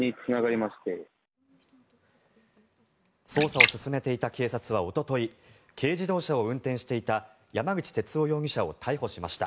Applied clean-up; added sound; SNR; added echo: none; Splash, splatter; -1 dB; none.